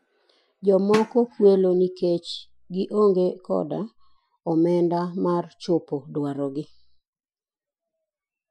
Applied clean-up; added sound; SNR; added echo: classical method Wiener filter.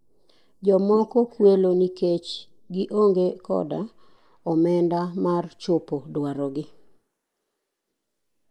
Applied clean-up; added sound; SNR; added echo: neural mask model Resemble Enhance denoiser.